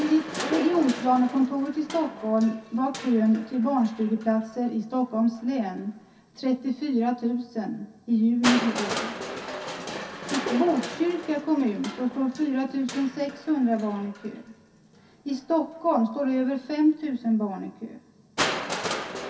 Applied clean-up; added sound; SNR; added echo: none; Crushing; 10 dB; reverberation time 0.3 s.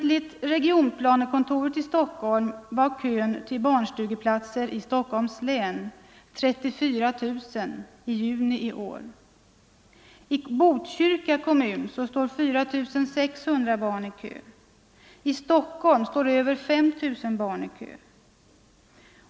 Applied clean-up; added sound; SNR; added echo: none; none; none; none.